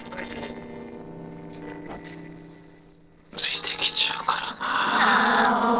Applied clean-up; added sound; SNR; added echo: neural separator model SepFormer DNS4.